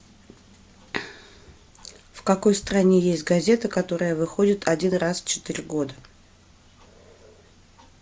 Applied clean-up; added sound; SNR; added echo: none; none; none; none.